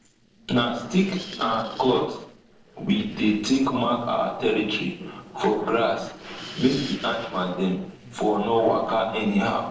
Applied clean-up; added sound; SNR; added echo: neural separator model SepFormer DNS4.